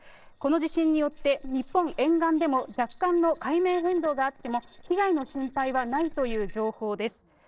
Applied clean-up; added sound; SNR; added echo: neural separator model SepFormer DNS4.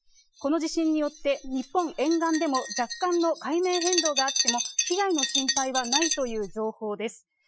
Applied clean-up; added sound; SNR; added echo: classical method Wiener filter.